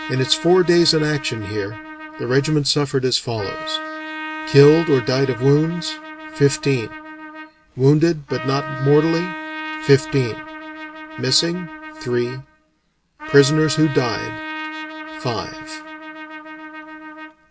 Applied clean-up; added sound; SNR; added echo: none; Trumpet; 12 dB; none.